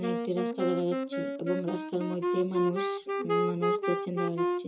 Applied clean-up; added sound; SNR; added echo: none; Wind instrument, woodwind instrument; -2 dB; reverberation time 0.2 s.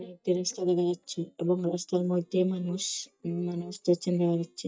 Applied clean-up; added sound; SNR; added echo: neural mask model DeepFilterNet 3.